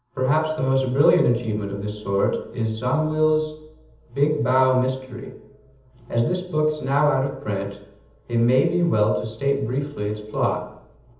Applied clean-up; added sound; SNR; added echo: none; none; none; reverberation time 0.8 s.